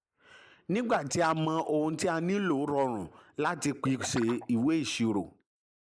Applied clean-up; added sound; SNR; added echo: neural mask model Resemble Enhance denoiser.